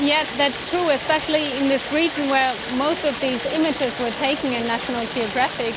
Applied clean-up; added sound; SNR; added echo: none; Stream; 10 dB; none.